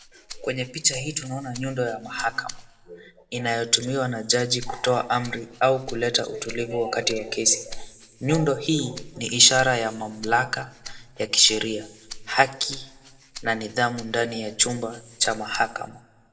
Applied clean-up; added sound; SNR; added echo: none; Rattle (instrument); 17 dB; reverberation time 0.5 s.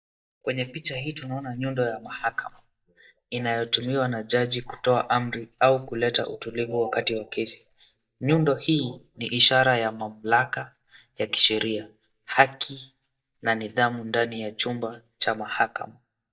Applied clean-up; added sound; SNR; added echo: neural mask model DeepFilterNet 3.